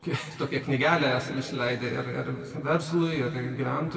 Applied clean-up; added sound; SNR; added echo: none; Alarm; 20 dB; reverberation time 2.1 s.